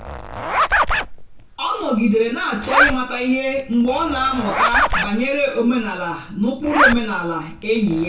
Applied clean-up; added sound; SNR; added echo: none; Zipper (clothing); 1 dB; reverberation time 0.2 s.